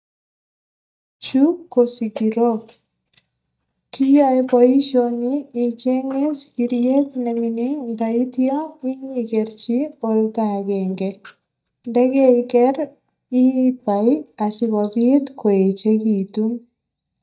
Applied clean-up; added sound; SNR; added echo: neural mask model DeepFilterNet 3.